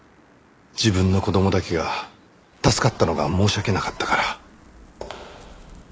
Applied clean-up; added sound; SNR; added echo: none; Crackle; 16 dB; none.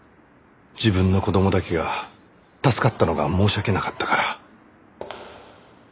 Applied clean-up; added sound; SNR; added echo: none; none; none; none.